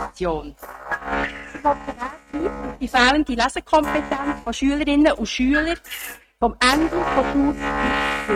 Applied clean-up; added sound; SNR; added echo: neural mask model RNNoise.